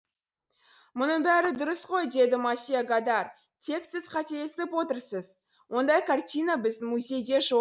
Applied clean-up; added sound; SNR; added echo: neural mask model Resemble Enhance denoiser.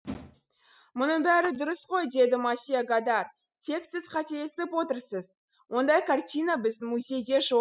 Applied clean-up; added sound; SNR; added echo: classical method spectral subtraction.